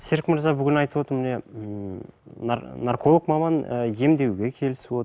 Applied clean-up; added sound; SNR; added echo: none; none; none; none.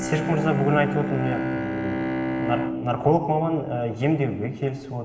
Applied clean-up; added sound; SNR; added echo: none; Bowed string instrument; 4 dB; reverberation time 2.5 s.